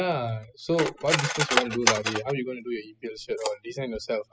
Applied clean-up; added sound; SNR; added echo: classical method spectral subtraction.